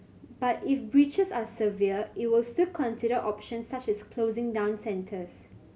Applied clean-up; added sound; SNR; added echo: none; none; none; none.